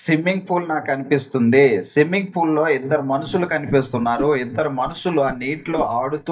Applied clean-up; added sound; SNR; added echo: neural mask model DeepFilterNet 3.